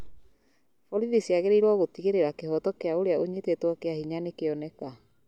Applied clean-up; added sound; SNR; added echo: none; none; none; none.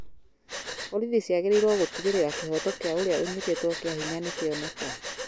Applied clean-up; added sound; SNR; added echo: none; Breathing; 9 dB; none.